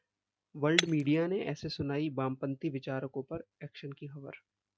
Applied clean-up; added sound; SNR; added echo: neural mask model RNNoise.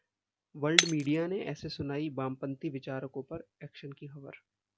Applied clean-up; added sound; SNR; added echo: none; Shatter; 1 dB; none.